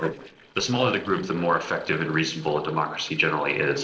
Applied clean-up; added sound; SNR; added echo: neural separator model SepFormer DNS4.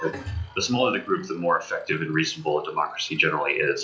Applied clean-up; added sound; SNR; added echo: classical method WPE with log-MMSE.